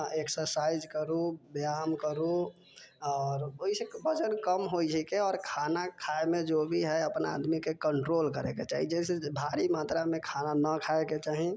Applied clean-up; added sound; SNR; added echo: none; none; none; none.